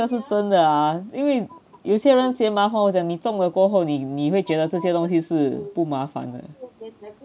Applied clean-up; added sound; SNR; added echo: none; none; none; none.